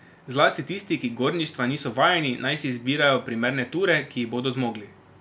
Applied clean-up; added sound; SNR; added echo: none; none; none; none.